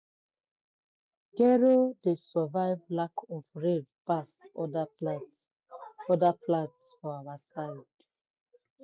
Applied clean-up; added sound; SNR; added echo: none; none; none; none.